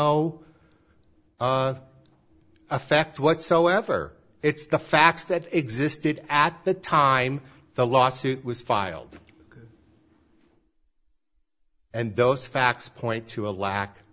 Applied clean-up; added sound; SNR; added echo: none; none; none; none.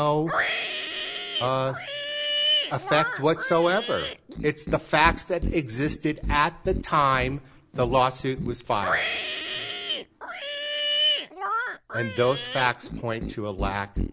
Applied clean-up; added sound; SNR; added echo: none; Livestock, farm animals, working animals; 3 dB; none.